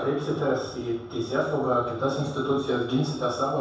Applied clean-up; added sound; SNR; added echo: none; none; none; reverberation time 0.7 s.